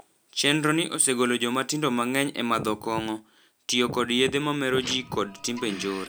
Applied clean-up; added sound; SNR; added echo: none; Wind + Printer; 13 dB; none.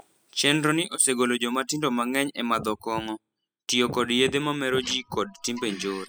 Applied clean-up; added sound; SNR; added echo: classical method spectral subtraction.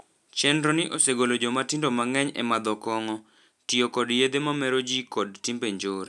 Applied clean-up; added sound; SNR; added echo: none; none; none; none.